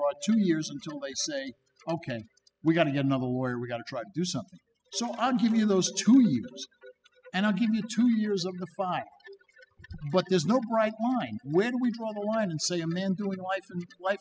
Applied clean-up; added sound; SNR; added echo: classical method spectral subtraction.